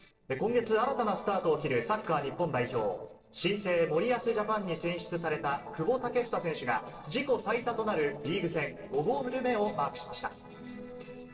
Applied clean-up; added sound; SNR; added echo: neural separator model SepFormer DNS4.